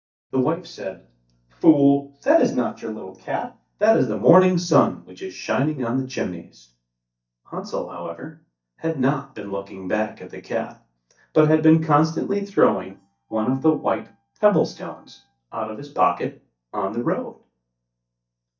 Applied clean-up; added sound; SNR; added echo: neural mask model DeepFilterNet 3.